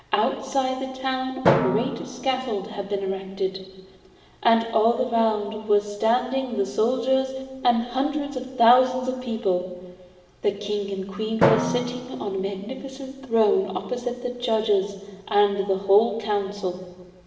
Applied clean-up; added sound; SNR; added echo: none; Drum; 9 dB; reverberation time 1.2 s.